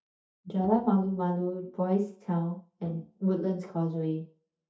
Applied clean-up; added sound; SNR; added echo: neural mask model DeepFilterNet 3.